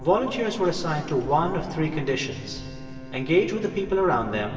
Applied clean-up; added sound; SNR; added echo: none; Brass instrument; 18 dB; reverberation time 2.5 s.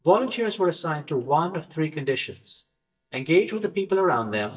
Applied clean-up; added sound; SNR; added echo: neural mask model DeepFilterNet 3.